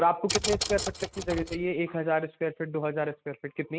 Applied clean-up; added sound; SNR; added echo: neural mask model RNNoise.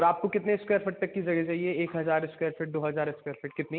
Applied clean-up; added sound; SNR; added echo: none; none; none; none.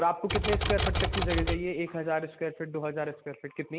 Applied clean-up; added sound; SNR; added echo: none; Typewriter; -3 dB; none.